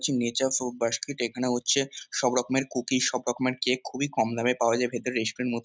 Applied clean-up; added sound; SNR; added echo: none; none; none; none.